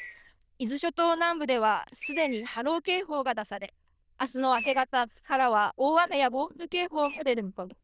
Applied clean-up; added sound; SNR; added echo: neural diffusion model UNIVERSE++.